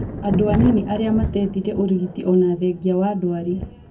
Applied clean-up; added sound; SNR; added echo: none; Thunder; 7 dB; reverberation time 0.3 s.